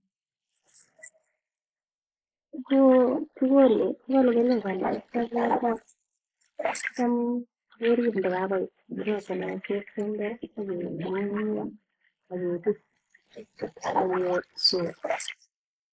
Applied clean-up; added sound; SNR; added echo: neural mask model Resemble Enhance denoiser.